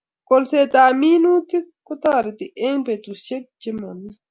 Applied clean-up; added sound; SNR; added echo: none; none; none; none.